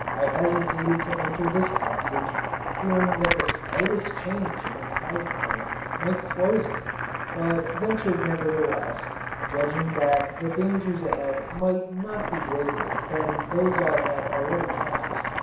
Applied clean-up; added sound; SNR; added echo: none; Boiling; 2 dB; reverberation time 0.7 s.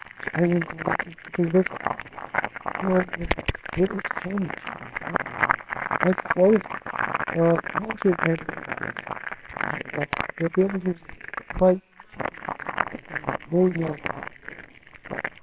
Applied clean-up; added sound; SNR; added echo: neural separator model SepFormer WHAMR!.